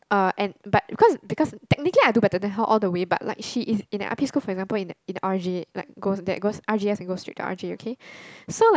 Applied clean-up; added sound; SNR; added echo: none; none; none; none.